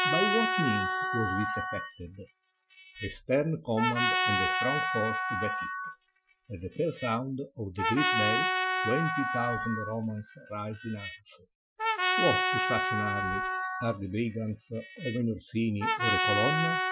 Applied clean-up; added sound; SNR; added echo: classical method Wiener filter.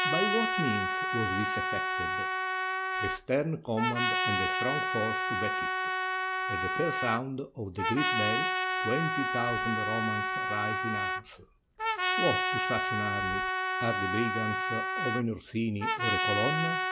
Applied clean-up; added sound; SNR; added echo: none; Trumpet; -4 dB; none.